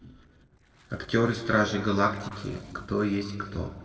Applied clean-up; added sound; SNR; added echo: neural separator model SepFormer DNS4.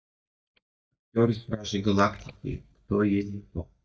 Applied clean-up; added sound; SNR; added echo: neural mask model DeepFilterNet 3.